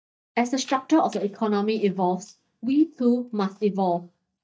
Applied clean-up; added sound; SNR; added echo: neural mask model DeepFilterNet 3.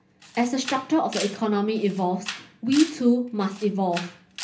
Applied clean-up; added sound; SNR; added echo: none; Camera; 14 dB; reverberation time 0.3 s.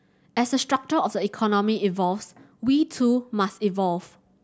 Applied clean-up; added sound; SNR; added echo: none; none; none; none.